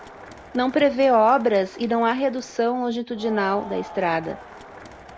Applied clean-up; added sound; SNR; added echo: none; Crowd; 18 dB; none.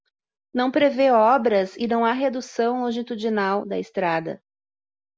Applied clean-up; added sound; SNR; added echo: none; none; none; none.